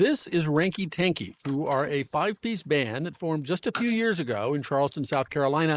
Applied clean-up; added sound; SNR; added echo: neural mask model Resemble Enhance denoiser.